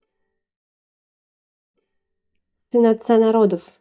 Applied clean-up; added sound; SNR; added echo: neural mask model DeepFilterNet 3.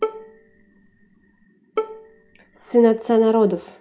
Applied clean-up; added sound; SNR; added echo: none; Bowed string instrument; 10 dB; reverberation time 0.3 s.